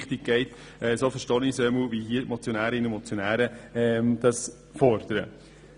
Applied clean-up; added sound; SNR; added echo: none; none; none; none.